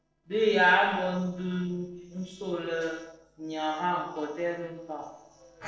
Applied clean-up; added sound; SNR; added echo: neural separator model SepFormer DNS4.